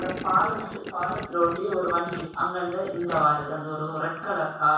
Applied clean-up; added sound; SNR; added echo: none; Gurgling; 13 dB; reverberation time 0.7 s.